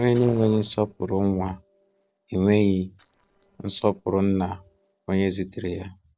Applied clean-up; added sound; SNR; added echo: neural separator model SepFormer DNS4.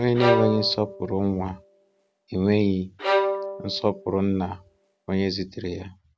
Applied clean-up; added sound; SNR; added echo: none; Bowed string instrument; 4 dB; none.